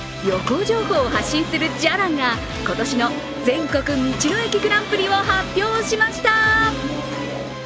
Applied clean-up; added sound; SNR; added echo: none; Subway, metro, underground / Sliding door; 9 dB; none.